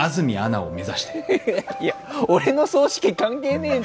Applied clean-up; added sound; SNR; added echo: none; none; none; none.